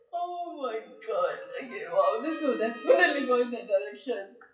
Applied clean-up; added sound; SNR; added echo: classical method WPE with log-MMSE.